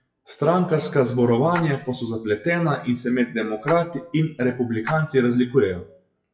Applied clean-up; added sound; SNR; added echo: classical method WPE with log-MMSE.